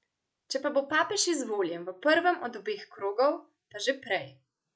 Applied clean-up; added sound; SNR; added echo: none; none; none; none.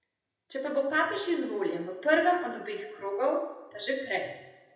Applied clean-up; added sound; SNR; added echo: none; none; none; reverberation time 0.8 s.